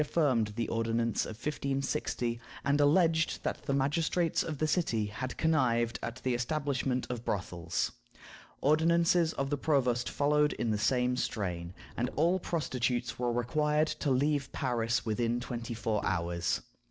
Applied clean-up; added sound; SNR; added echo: neural separator model SepFormer DNS4.